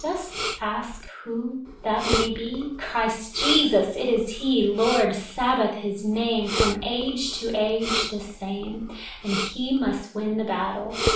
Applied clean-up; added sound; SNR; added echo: none; Respiratory sounds; 6 dB; reverberation time 0.5 s.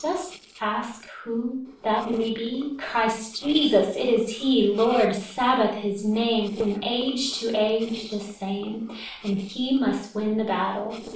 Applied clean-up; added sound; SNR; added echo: neural separator model SepFormer DNS4.